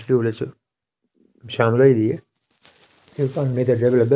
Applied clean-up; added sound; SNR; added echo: none; none; none; none.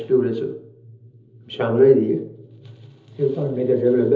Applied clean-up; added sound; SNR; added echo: none; none; none; reverberation time 1.2 s.